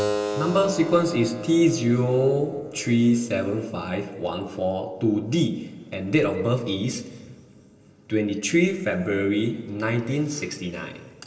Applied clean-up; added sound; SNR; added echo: none; Keyboard (musical); 13 dB; reverberation time 2.2 s.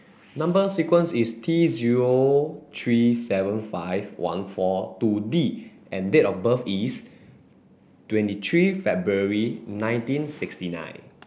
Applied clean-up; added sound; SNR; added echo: none; none; none; none.